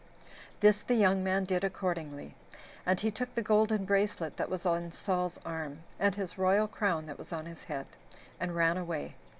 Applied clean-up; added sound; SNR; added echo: none; none; none; none.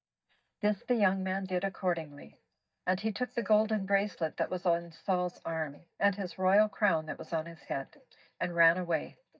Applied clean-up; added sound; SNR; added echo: neural mask model DeepFilterNet 3.